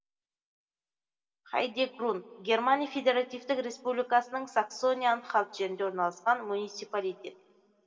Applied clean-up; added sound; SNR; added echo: none; none; none; reverberation time 1.5 s.